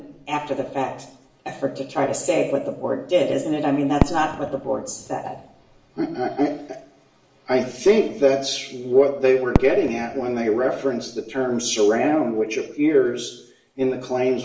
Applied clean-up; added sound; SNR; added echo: none; Fireworks; 11 dB; reverberation time 0.7 s.